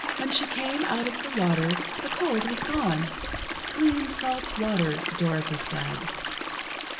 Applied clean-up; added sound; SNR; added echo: none; Stream; 4 dB; reverberation time 2.9 s.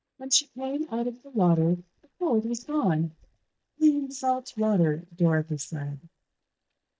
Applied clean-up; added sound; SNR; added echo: neural mask model DeepFilterNet 3.